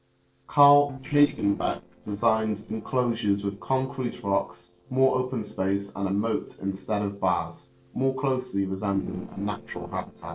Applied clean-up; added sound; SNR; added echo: neural separator model SepFormer DNS4.